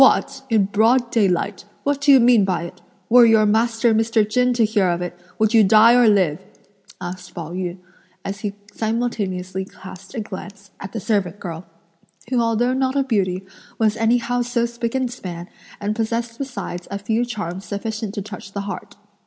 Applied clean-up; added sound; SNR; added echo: none; none; none; none.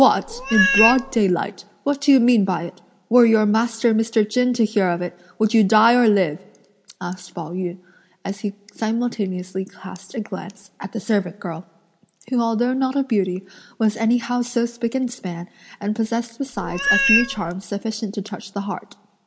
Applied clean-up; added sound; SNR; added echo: none; Meow; 0 dB; none.